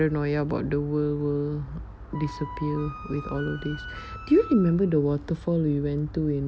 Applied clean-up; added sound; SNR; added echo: none; Wind instrument, woodwind instrument; 18 dB; none.